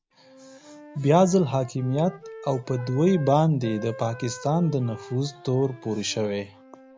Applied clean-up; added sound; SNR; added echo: none; Wind instrument, woodwind instrument; 18 dB; none.